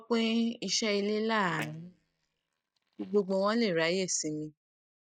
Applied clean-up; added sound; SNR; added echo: neural mask model DeepFilterNet 3.